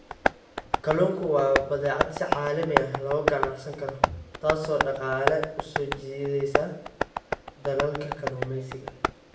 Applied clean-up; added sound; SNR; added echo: none; Tap; 2 dB; reverberation time 0.6 s.